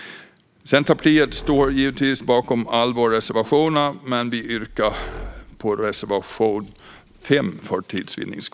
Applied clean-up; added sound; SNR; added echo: none; Squeak; 18 dB; none.